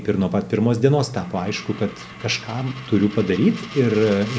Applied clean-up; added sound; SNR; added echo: none; Coin (dropping); 19 dB; none.